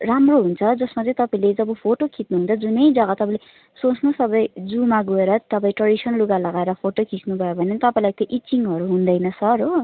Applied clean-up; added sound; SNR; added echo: none; none; none; none.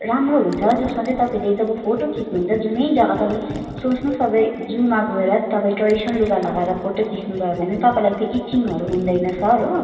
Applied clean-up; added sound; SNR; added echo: none; Gurgling; 18 dB; reverberation time 2.6 s.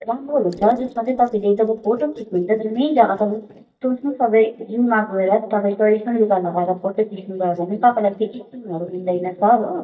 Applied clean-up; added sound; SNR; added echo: neural mask model DeepFilterNet 3.